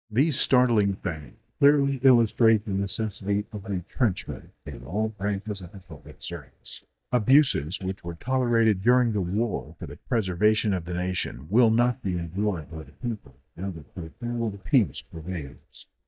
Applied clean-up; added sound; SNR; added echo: neural mask model DeepFilterNet 3.